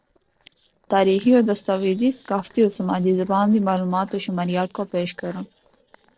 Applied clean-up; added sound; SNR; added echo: neural separator model SepFormer DNS4.